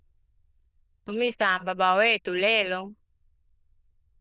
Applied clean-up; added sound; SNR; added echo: neural diffusion model UNIVERSE++.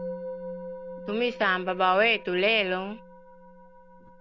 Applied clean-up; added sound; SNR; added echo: none; Musical instrument; 12 dB; none.